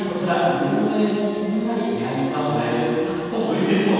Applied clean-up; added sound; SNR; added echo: none; Wind instrument, woodwind instrument; 11 dB; reverberation time 2.1 s.